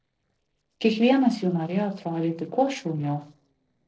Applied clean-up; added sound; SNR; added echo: neural separator model SepFormer DNS4.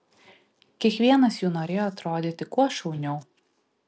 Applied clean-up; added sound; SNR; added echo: none; none; none; none.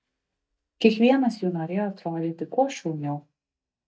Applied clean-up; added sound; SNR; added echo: neural mask model DeepFilterNet 3.